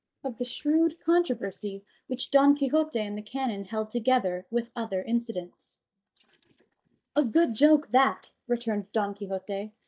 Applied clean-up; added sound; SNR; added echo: neural mask model DeepFilterNet 3.